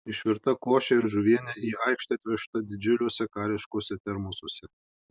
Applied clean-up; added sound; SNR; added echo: none; none; none; none.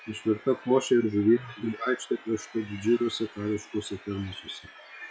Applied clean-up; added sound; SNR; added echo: classical method log-MMSE.